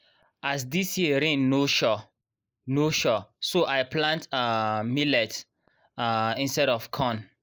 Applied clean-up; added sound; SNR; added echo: neural mask model Resemble Enhance denoiser.